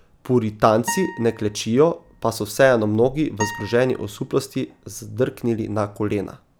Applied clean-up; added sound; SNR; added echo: none; Acoustic guitar; 13 dB; none.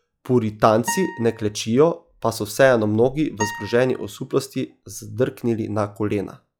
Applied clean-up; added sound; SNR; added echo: classical method log-MMSE.